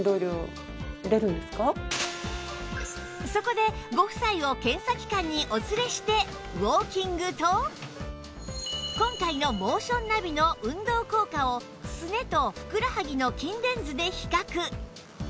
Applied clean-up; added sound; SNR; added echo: none; none; none; none.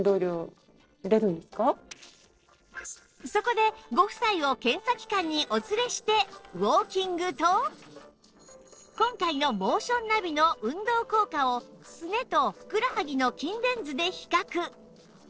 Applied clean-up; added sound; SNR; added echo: neural separator model SepFormer DNS4.